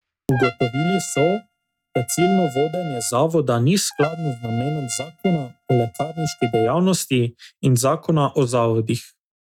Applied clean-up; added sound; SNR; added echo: neural mask model RNNoise.